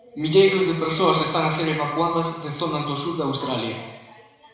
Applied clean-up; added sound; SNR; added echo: none; none; none; reverberation time 1.0 s.